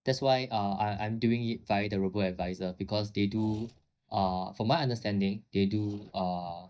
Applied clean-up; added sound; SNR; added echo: neural mask model DeepFilterNet 3.